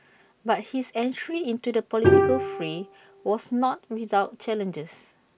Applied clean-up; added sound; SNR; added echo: none; Bowed string instrument; -2 dB; none.